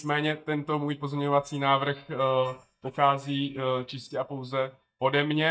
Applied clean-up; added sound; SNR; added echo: neural mask model DeepFilterNet 3.